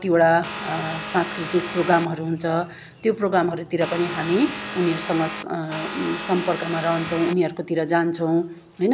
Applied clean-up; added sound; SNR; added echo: none; Vehicle; 9 dB; none.